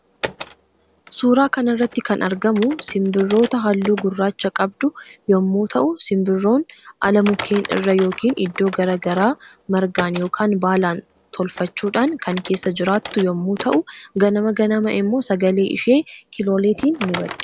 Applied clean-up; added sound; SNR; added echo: none; Typing; 16 dB; none.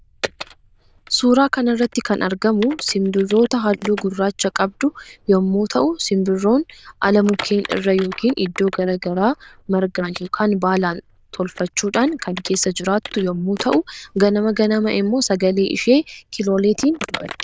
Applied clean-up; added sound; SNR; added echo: neural diffusion model UNIVERSE++.